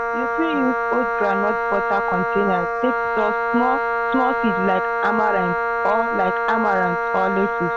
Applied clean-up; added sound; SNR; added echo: none; Wind instrument, woodwind instrument; -1 dB; none.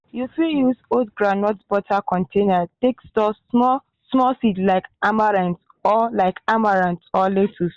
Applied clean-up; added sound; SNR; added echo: none; none; none; none.